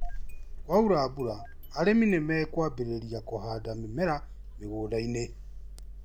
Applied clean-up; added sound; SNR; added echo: none; Engine starting; 9 dB; none.